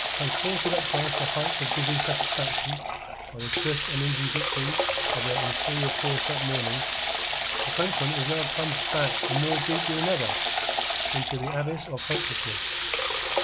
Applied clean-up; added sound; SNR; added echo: none; Water tap, faucet / Water; -4 dB; none.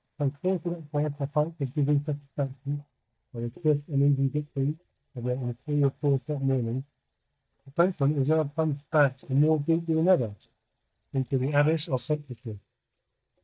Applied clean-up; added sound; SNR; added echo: neural mask model DeepFilterNet 3.